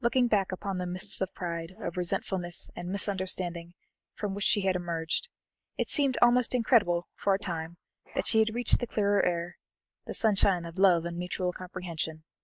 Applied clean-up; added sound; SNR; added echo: neural mask model Resemble Enhance denoiser.